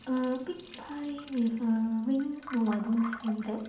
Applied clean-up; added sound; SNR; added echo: none; Liquid; 17 dB; reverberation time 0.6 s.